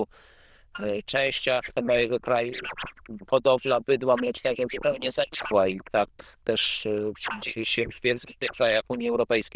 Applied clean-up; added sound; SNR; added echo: neural diffusion model UNIVERSE++.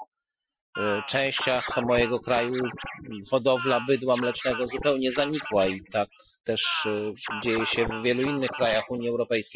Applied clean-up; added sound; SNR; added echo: classical method Wiener filter.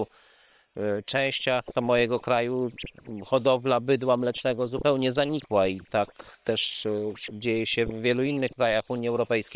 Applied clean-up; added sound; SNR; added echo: neural separator model SepFormer WHAM!.